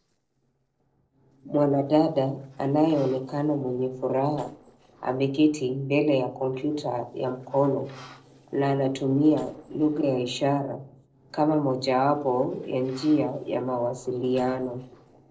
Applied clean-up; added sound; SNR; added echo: neural separator model SepFormer DNS4.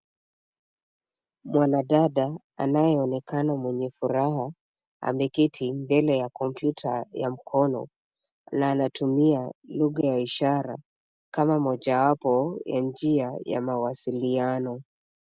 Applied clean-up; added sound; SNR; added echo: none; none; none; none.